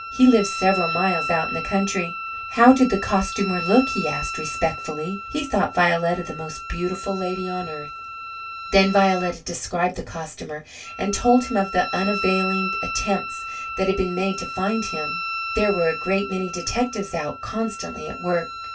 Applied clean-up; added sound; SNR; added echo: none; Wind instrument, woodwind instrument; 8 dB; reverberation time 0.2 s.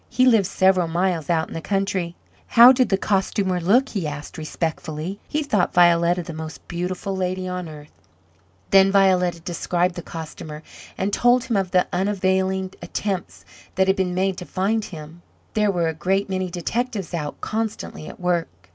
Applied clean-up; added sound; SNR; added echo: none; none; none; none.